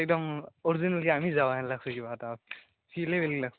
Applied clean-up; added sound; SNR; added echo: none; none; none; none.